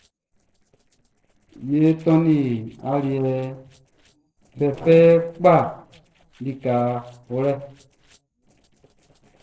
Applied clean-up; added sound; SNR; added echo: neural separator model SepFormer DNS4.